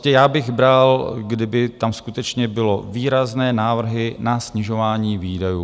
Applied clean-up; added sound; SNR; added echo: none; none; none; none.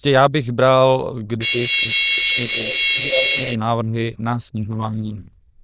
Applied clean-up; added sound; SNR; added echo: neural diffusion model UNIVERSE++.